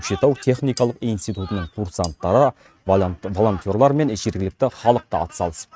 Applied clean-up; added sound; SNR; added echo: neural mask model RNNoise.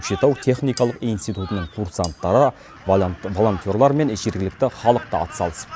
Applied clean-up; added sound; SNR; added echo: none; Cutlery, silverware; 18 dB; none.